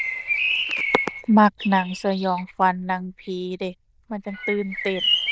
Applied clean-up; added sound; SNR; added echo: neural diffusion model UNIVERSE++.